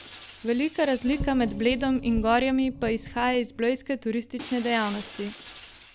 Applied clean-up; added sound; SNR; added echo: none; Shatter + Bass guitar; 15 dB; none.